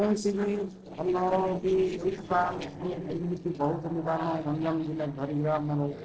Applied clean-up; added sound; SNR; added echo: neural separator model SepFormer DNS4.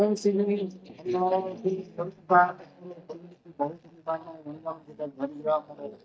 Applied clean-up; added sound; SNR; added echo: neural mask model DeepFilterNet 3.